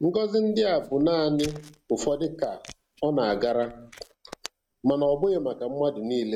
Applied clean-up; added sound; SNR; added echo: neural mask model RNNoise.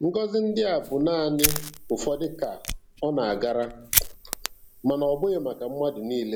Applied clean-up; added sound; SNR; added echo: none; Fire; 6 dB; none.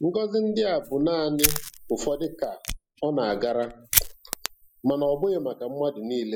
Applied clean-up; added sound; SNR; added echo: classical method spectral subtraction.